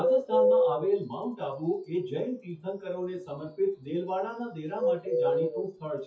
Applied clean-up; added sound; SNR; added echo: classical method WPE with log-MMSE.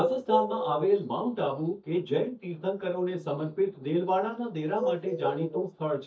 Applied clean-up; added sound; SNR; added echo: neural mask model DeepFilterNet 3.